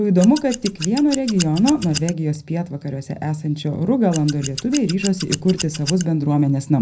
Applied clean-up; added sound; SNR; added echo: none; Scissors; 11 dB; reverberation time 0.5 s.